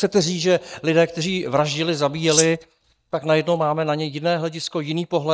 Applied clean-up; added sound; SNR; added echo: neural mask model DeepFilterNet 3.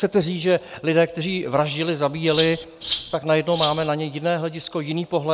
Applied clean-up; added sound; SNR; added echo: none; Rattle (instrument); -2 dB; none.